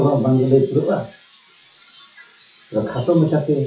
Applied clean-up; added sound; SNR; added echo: classical method WPE with log-MMSE.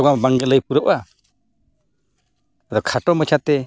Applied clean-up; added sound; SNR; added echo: none; none; none; none.